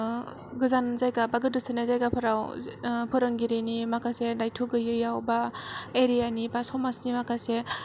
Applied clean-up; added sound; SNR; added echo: none; none; none; none.